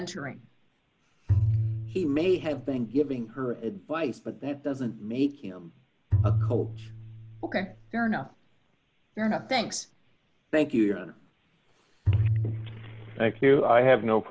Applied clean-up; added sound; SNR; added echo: none; Bowed string instrument; 1 dB; none.